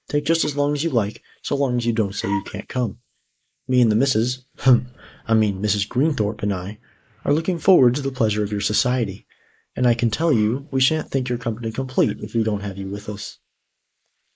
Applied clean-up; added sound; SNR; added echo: neural mask model Resemble Enhance denoiser.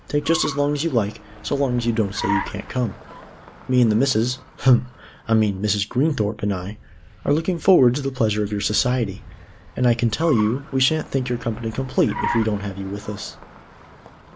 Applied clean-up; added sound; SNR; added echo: none; Car; 14 dB; none.